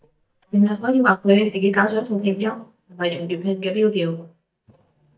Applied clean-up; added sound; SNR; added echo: neural mask model DeepFilterNet 3.